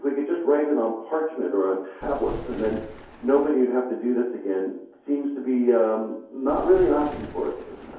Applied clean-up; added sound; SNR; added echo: none; Thunder; 14 dB; reverberation time 2.4 s.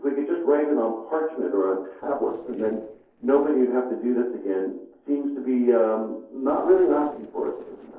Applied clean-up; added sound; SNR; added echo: neural separator model SepFormer DNS4.